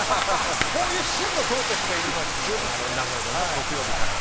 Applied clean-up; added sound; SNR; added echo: none; Bathtub (filling or washing); -3 dB; none.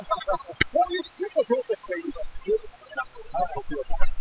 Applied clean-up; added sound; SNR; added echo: classical method spectral subtraction.